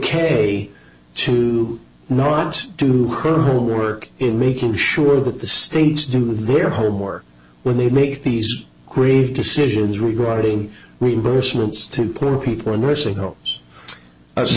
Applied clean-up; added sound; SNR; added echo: none; none; none; none.